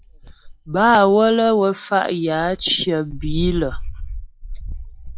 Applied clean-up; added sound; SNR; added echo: classical method log-MMSE.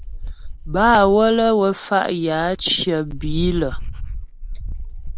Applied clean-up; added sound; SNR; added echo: none; Dog; 9 dB; none.